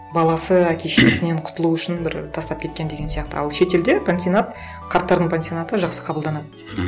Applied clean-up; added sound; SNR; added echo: none; none; none; none.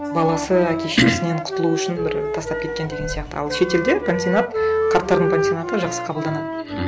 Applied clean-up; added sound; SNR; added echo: none; Wind instrument, woodwind instrument; 3 dB; none.